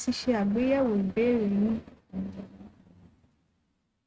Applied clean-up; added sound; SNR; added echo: neural mask model RNNoise.